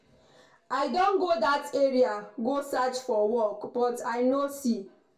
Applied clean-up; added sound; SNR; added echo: none; none; none; reverberation time 0.2 s.